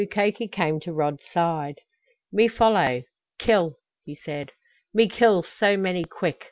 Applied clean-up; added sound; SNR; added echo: none; none; none; none.